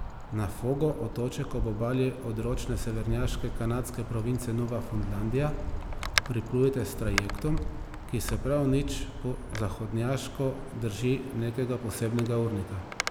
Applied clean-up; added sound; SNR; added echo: none; Wind; 5 dB; none.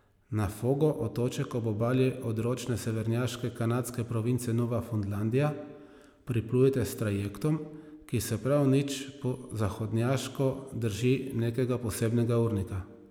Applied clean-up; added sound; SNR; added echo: none; none; none; none.